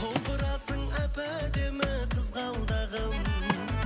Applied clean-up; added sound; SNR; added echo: none; Wood; 10 dB; none.